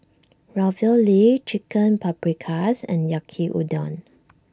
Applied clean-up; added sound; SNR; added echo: none; none; none; none.